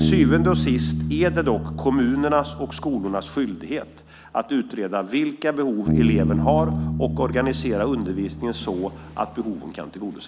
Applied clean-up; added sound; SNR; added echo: none; Bass guitar; 2 dB; none.